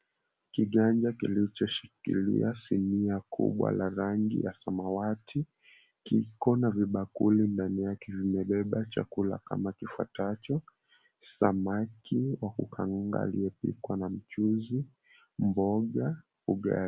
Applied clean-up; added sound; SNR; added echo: none; none; none; none.